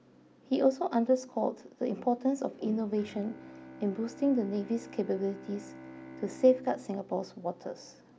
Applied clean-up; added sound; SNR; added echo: none; Bowed string instrument; 19 dB; none.